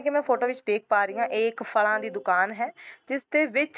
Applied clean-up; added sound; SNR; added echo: neural mask model RNNoise.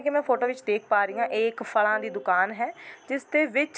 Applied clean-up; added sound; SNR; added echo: none; Wind instrument, woodwind instrument; 17 dB; none.